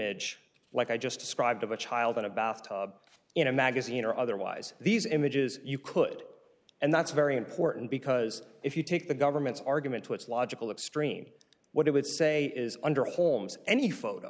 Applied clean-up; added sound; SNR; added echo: none; none; none; none.